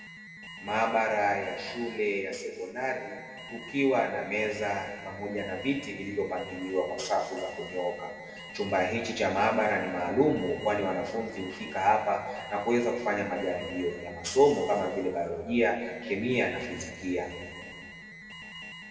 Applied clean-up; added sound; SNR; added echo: none; Alarm; 15 dB; reverberation time 1.9 s.